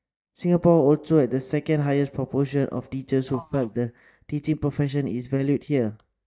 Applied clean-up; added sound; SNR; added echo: neural mask model DeepFilterNet 3.